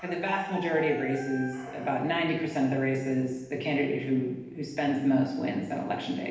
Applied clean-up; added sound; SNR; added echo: none; Chicken, rooster; 17 dB; reverberation time 0.9 s.